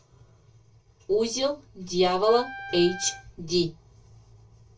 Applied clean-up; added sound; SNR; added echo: none; Wind instrument, woodwind instrument; 14 dB; reverberation time 0.2 s.